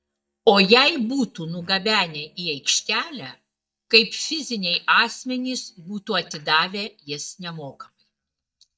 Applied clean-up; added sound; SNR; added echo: neural mask model DeepFilterNet 3.